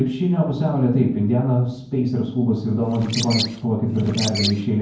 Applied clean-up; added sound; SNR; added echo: none; Bird; 8 dB; reverberation time 0.9 s.